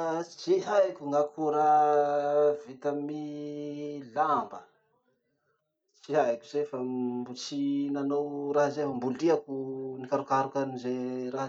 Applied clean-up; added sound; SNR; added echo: none; none; none; none.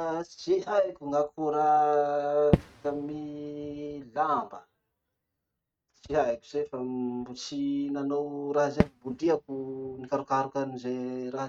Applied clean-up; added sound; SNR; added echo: neural mask model RNNoise.